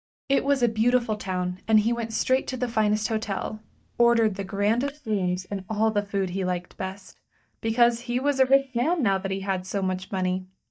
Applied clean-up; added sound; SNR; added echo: neural mask model DeepFilterNet 3.